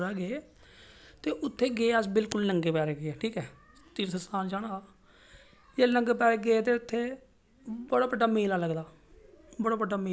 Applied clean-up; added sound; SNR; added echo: none; none; none; none.